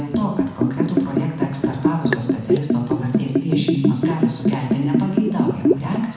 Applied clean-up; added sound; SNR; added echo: none; Liquid; -2 dB; reverberation time 1.0 s.